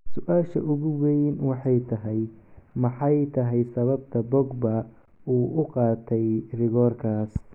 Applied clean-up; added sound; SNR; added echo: none; none; none; none.